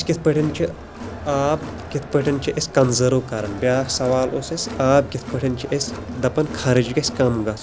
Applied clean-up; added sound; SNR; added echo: none; Crowd; 12 dB; none.